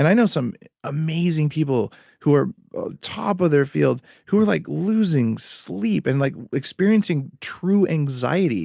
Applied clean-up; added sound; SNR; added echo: none; none; none; none.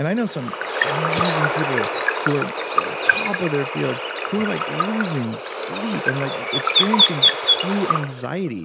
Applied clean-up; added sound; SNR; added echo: none; Water / Bird; -4 dB; none.